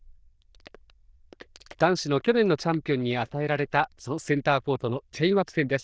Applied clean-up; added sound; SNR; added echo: neural diffusion model UNIVERSE++.